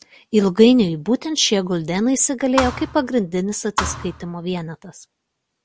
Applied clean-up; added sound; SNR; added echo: none; Thump, thud; 9 dB; none.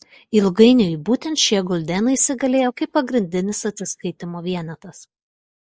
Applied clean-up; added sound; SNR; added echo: neural mask model Resemble Enhance denoiser.